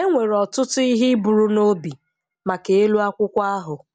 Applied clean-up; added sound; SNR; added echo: none; none; none; none.